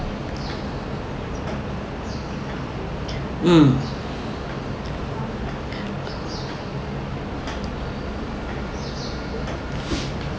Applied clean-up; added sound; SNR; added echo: none; none; none; none.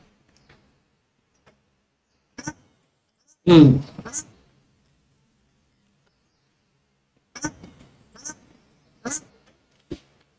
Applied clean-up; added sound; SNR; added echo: neural mask model RNNoise.